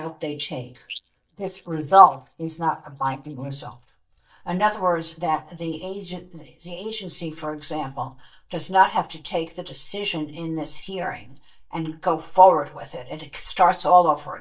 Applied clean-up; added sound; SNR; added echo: neural mask model DeepFilterNet 3.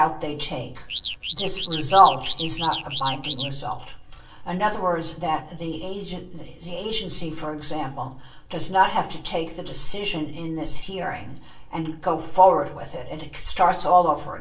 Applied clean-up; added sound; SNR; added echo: none; Alarm / Car; 1 dB; reverberation time 0.3 s.